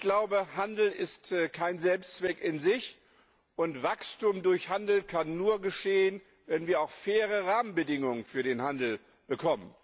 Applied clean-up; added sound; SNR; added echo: none; none; none; none.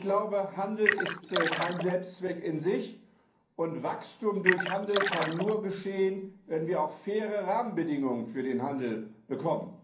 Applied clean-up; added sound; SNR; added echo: none; Splash, splatter; 0 dB; reverberation time 0.6 s.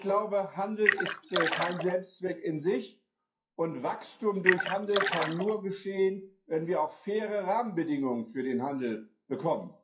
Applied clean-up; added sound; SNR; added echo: classical method WPE with log-MMSE.